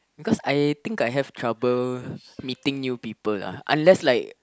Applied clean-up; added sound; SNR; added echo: none; none; none; none.